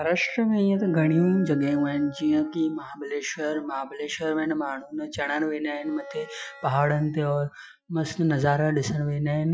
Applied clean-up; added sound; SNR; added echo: classical method Wiener filter.